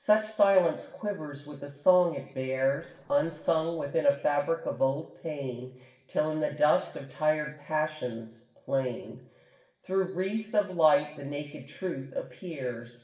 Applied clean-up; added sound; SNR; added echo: neural separator model SepFormer DNS4.